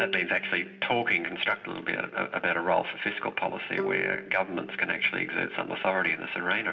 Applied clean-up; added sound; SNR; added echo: none; Bowed string instrument; 13 dB; reverberation time 1.5 s.